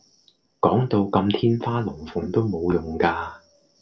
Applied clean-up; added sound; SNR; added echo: none; none; none; reverberation time 0.2 s.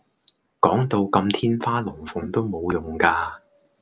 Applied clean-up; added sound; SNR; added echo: none; none; none; none.